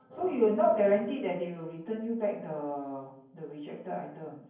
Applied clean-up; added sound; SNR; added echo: none; none; none; reverberation time 0.9 s.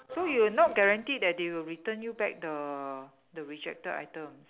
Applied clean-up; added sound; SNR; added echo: none; none; none; none.